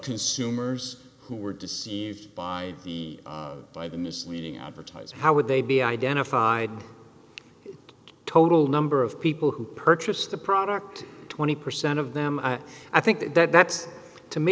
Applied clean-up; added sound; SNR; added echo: none; none; none; none.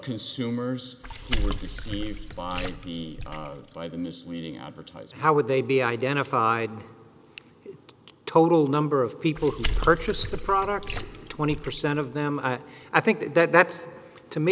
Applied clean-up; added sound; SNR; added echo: none; Water / Splash, splatter; 5 dB; none.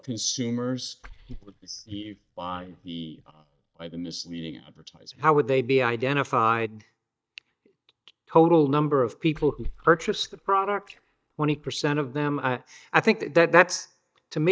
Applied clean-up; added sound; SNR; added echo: neural mask model DeepFilterNet 3.